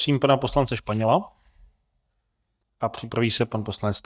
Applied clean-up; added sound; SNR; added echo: neural mask model DeepFilterNet 3.